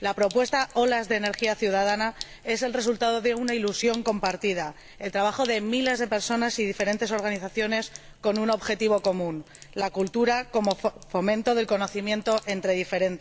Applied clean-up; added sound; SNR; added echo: none; Sink (filling or washing); 19 dB; none.